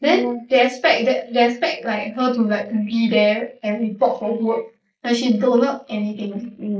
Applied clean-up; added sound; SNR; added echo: neural mask model Resemble Enhance denoiser.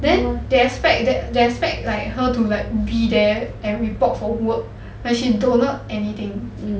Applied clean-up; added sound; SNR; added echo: none; none; none; none.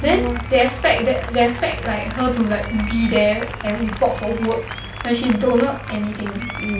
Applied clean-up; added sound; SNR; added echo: none; Applause; 13 dB; none.